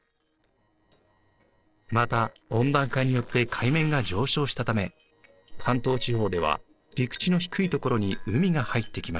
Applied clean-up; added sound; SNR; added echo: neural separator model SepFormer DNS4.